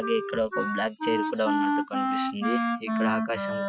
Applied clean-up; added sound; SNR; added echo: classical method Wiener filter.